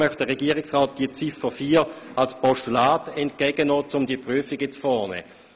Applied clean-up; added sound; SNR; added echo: none; none; none; none.